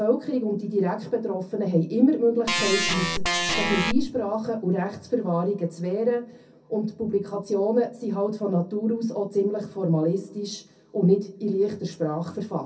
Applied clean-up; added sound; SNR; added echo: none; Organ; -1 dB; reverberation time 0.3 s.